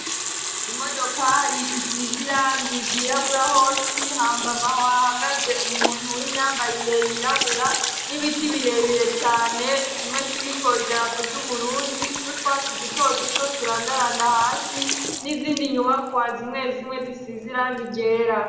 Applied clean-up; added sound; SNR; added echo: none; Sink (filling or washing) / Water tap, faucet; 4 dB; reverberation time 0.9 s.